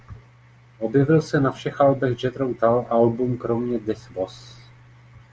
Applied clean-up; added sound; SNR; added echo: none; none; none; none.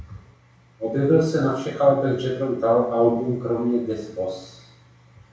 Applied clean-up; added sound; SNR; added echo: none; none; none; reverberation time 0.6 s.